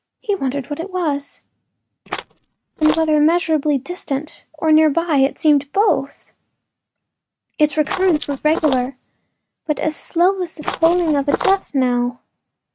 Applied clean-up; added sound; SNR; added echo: neural mask model RNNoise.